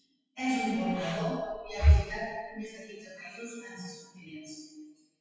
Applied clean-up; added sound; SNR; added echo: classical method WPE with log-MMSE.